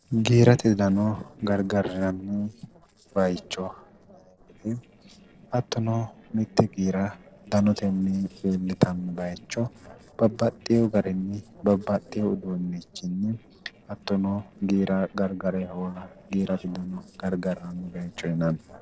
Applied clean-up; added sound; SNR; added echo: neural separator model SepFormer DNS4.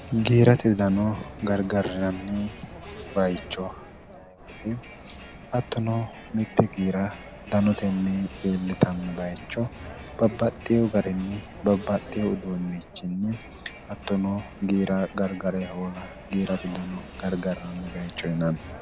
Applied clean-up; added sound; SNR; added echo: none; Crowd; 15 dB; none.